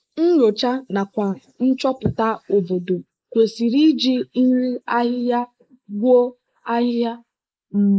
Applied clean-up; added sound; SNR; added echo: neural mask model Resemble Enhance denoiser.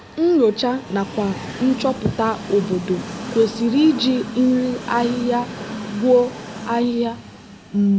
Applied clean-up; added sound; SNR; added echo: none; Train; 12 dB; none.